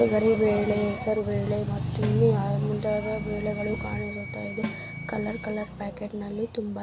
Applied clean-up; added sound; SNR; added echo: none; Snare drum + Wind instrument, woodwind instrument; 14 dB; none.